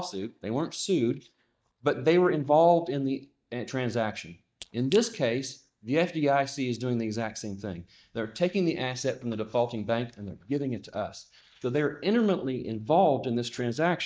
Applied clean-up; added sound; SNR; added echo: neural mask model DeepFilterNet 3.